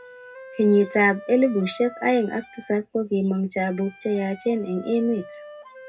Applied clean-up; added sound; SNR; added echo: none; Wind instrument, woodwind instrument; 19 dB; reverberation time 0.2 s.